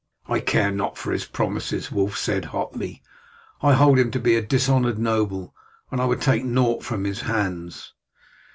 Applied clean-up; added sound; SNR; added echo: none; none; none; none.